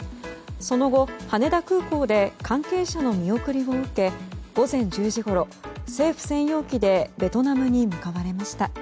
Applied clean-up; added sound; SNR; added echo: none; none; none; none.